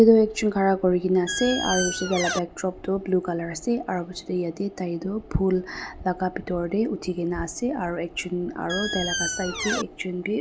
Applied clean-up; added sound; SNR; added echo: none; Squeak; 4 dB; none.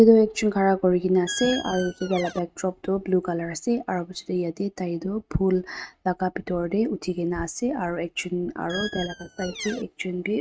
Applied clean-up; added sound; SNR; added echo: neural mask model RNNoise.